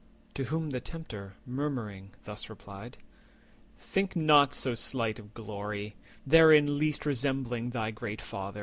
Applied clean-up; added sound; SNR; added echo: none; none; none; none.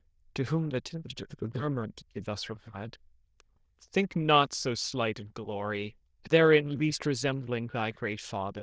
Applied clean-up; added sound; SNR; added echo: neural diffusion model UNIVERSE++.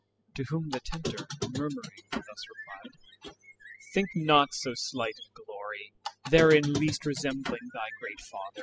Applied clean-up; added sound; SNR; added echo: classical method spectral subtraction.